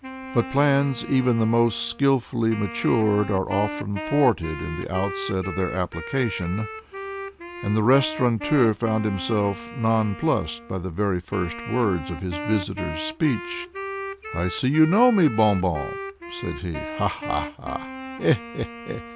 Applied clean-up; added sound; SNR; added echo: none; Wind instrument, woodwind instrument; 11 dB; none.